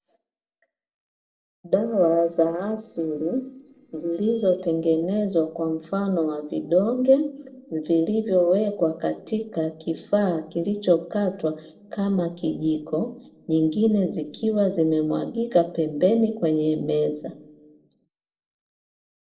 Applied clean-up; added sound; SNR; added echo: neural separator model SepFormer DNS4.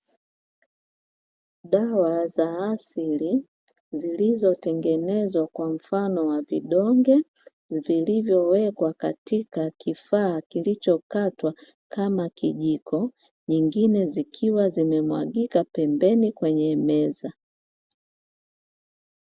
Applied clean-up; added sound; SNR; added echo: none; none; none; none.